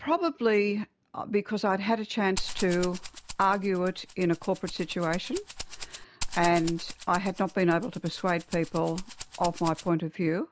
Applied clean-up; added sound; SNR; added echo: none; Rattle (instrument); 10 dB; none.